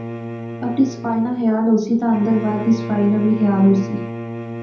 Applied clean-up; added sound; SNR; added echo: none; Bowed string instrument; 10 dB; reverberation time 0.5 s.